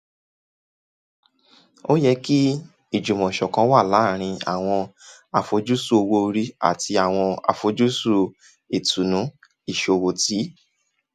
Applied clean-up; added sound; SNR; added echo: none; none; none; none.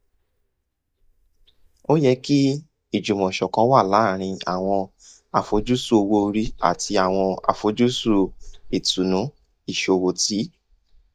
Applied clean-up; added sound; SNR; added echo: neural mask model DeepFilterNet 3.